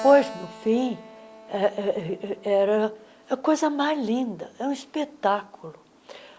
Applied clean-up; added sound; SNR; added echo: none; Keyboard (musical); 19 dB; none.